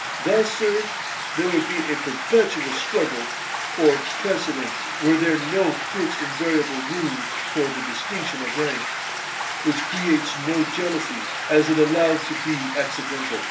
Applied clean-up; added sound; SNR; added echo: none; Stream; 4 dB; reverberation time 0.3 s.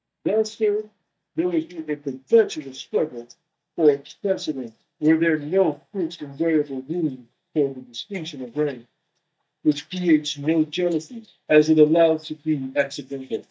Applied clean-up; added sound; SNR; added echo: neural mask model DeepFilterNet 3.